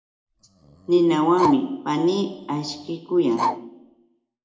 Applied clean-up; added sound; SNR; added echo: none; Bark; 8 dB; reverberation time 0.7 s.